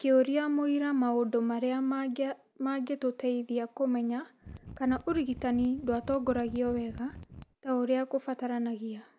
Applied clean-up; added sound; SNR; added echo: none; Mechanisms; 16 dB; none.